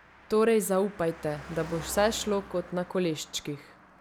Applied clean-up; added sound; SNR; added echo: none; Car passing by; 17 dB; none.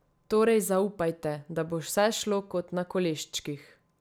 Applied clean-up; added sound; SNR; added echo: none; none; none; none.